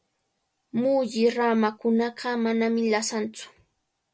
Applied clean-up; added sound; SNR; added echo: none; none; none; none.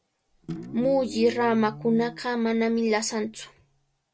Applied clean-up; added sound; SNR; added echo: none; Guitar; 15 dB; none.